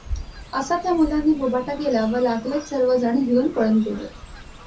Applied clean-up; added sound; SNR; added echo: none; Fowl; 16 dB; reverberation time 0.3 s.